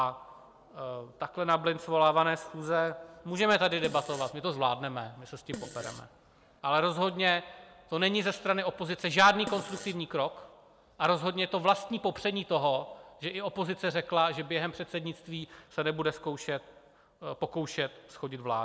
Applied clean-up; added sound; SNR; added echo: none; Fart; 16 dB; none.